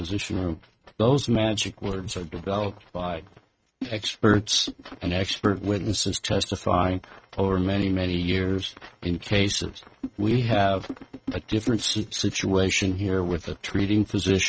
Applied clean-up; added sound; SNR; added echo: neural mask model RNNoise.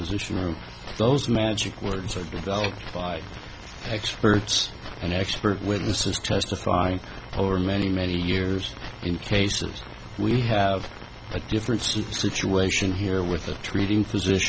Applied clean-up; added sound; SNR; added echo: none; none; none; none.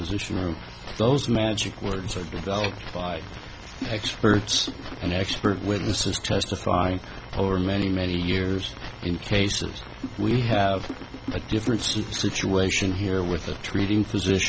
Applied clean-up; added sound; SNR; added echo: none; Drum; 11 dB; none.